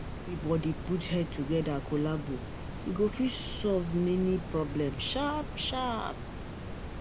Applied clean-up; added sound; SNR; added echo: none; Water; 7 dB; none.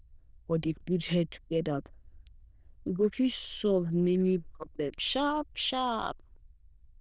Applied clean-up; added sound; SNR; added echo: neural diffusion model UNIVERSE++.